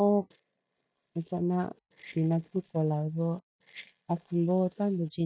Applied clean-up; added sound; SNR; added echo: neural mask model DeepFilterNet 3.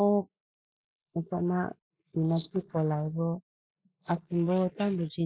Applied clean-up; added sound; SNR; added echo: neural mask model Resemble Enhance denoiser.